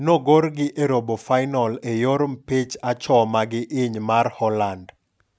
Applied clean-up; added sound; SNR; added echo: none; none; none; none.